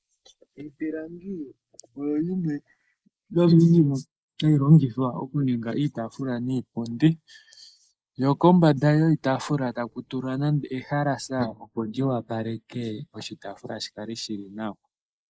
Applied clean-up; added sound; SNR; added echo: neural mask model Resemble Enhance denoiser.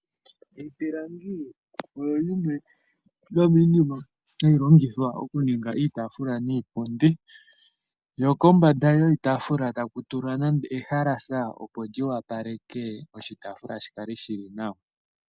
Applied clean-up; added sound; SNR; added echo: none; none; none; none.